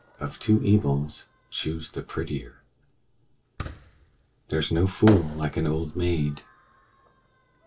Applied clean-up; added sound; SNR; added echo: none; Fireworks; 14 dB; reverberation time 0.1 s.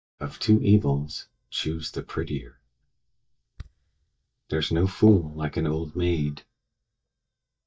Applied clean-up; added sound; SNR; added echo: neural mask model DeepFilterNet 3.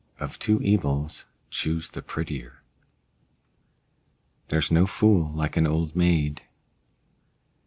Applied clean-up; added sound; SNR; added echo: none; none; none; none.